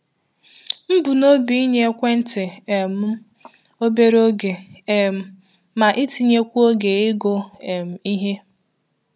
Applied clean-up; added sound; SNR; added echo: none; none; none; none.